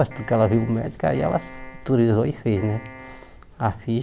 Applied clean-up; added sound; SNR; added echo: none; Piano; 20 dB; none.